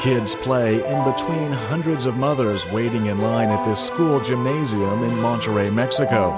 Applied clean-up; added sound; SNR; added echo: none; Keyboard (musical); 6 dB; none.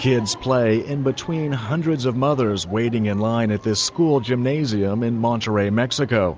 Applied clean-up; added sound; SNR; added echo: none; none; none; none.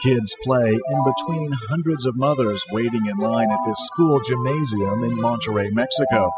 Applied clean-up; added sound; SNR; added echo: classical method spectral subtraction.